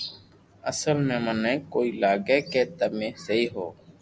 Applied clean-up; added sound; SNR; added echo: none; none; none; none.